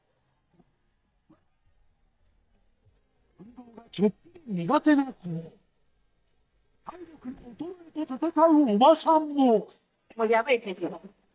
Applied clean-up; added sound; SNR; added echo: neural mask model DeepFilterNet 3.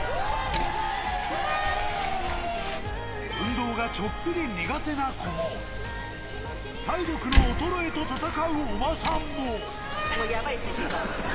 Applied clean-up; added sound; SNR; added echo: none; Slam; 2 dB; none.